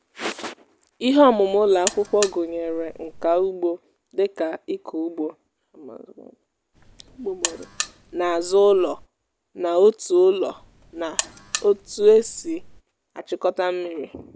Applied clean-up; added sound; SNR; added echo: none; Alarm; 11 dB; none.